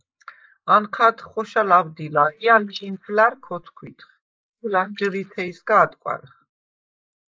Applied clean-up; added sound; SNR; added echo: neural mask model Resemble Enhance denoiser.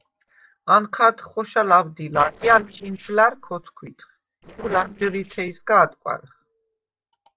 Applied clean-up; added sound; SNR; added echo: neural separator model SepFormer DNS4.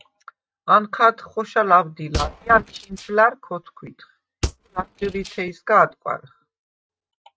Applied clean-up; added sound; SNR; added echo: neural mask model RNNoise.